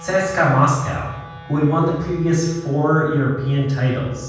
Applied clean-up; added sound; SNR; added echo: none; Wind instrument, woodwind instrument; 19 dB; reverberation time 1.2 s.